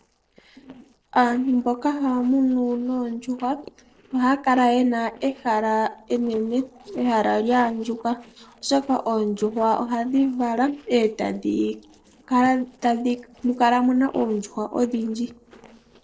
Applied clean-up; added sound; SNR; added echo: neural separator model SepFormer DNS4.